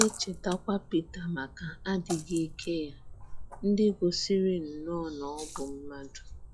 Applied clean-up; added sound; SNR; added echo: classical method log-MMSE.